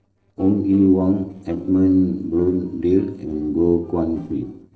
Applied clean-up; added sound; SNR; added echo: neural separator model SepFormer DNS4.